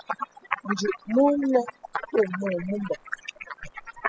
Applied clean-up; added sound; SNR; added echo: classical method spectral subtraction.